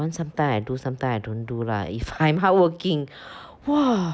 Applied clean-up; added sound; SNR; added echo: none; none; none; none.